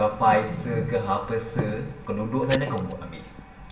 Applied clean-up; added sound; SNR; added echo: none; Packing tape, duct tape / Tearing; 10 dB; reverberation time 1.1 s.